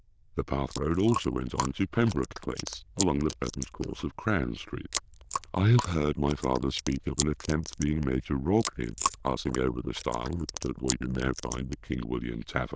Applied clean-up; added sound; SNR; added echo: neural diffusion model UNIVERSE++.